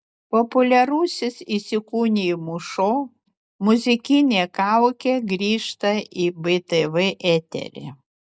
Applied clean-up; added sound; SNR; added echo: none; none; none; none.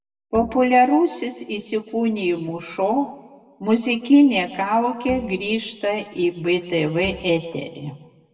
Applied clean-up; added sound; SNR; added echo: none; Bowed string instrument; 19 dB; reverberation time 0.9 s.